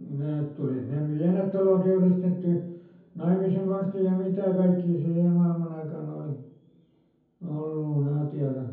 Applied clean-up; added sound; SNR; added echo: none; none; none; reverberation time 0.7 s.